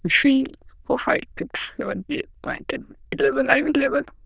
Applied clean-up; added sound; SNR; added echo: neural diffusion model UNIVERSE++.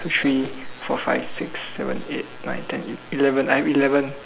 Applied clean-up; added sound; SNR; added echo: none; none; none; none.